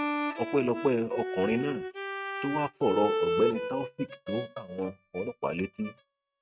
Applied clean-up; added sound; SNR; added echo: neural mask model RNNoise.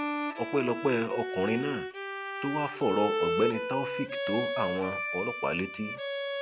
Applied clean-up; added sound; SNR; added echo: none; Bowed string instrument; 2 dB; none.